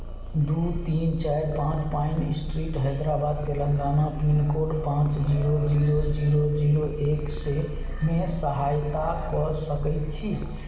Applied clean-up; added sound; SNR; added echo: none; Purr; 7 dB; reverberation time 1.0 s.